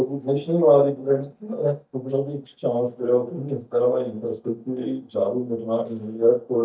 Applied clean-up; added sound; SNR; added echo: neural mask model DeepFilterNet 3.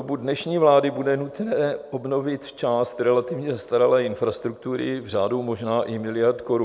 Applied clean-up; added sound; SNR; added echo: none; none; none; none.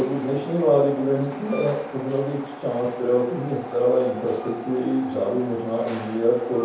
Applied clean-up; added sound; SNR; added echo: none; Train; 14 dB; reverberation time 0.7 s.